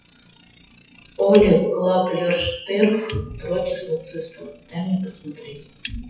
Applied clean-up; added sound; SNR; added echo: classical method WPE with log-MMSE.